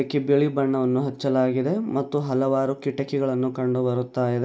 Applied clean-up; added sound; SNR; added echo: none; none; none; none.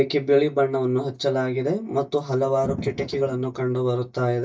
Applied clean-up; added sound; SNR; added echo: neural mask model DeepFilterNet 3.